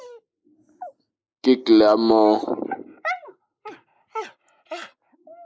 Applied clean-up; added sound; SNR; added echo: neural mask model Resemble Enhance denoiser.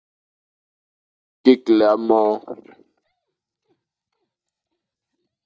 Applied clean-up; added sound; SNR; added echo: neural mask model DeepFilterNet 3.